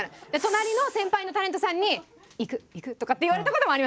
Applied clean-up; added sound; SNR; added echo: none; none; none; none.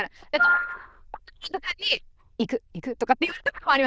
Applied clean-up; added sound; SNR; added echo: neural diffusion model UNIVERSE++.